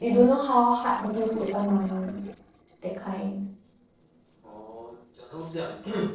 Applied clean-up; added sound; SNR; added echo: neural separator model SepFormer DNS4.